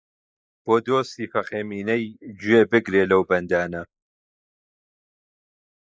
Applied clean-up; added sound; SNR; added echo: neural mask model Resemble Enhance denoiser.